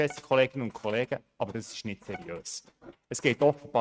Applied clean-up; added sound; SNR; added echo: neural mask model RNNoise.